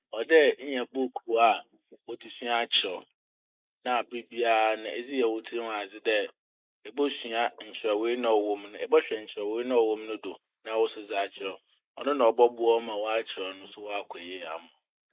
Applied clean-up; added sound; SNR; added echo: neural mask model Resemble Enhance denoiser.